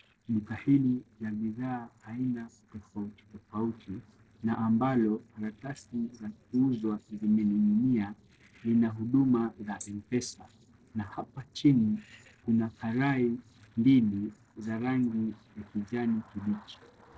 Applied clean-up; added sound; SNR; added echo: neural separator model SepFormer DNS4.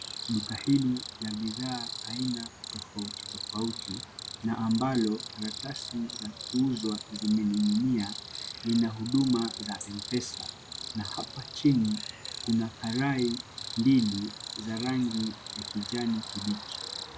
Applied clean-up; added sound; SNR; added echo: none; Cricket; 10 dB; none.